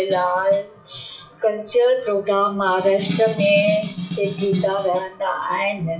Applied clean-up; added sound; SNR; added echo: classical method WPE with log-MMSE.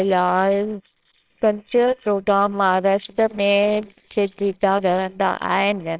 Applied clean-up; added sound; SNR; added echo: neural separator model SepFormer WHAMR!.